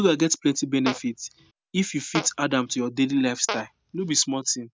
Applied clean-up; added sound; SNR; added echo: none; Fart; 13 dB; none.